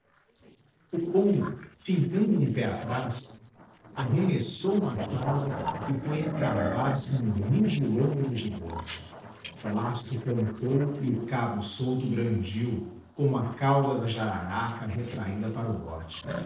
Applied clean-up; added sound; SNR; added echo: neural separator model SepFormer DNS4.